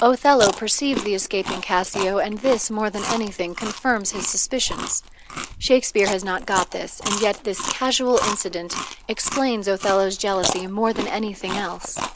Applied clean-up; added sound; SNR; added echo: none; Chewing, mastication; 8 dB; none.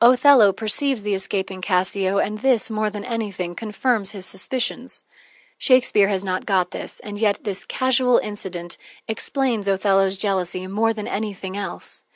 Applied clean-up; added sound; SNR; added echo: none; none; none; none.